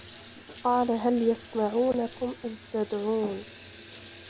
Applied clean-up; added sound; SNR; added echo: none; Bathtub (filling or washing) / Water tap, faucet; 17 dB; none.